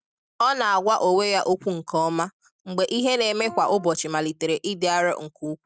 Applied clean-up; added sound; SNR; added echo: neural mask model RNNoise.